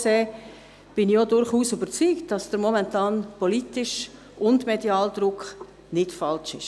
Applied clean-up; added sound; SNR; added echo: none; none; none; none.